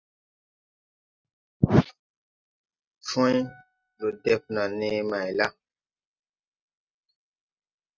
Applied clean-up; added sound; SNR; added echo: neural mask model RNNoise.